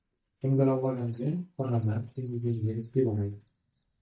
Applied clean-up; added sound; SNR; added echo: neural mask model DeepFilterNet 3.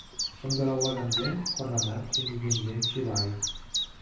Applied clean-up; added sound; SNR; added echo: none; Chirp, tweet; 2 dB; reverberation time 0.6 s.